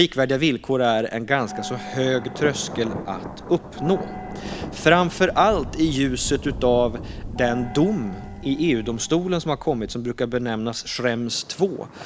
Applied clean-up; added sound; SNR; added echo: none; Gong + Thunder; 12 dB; none.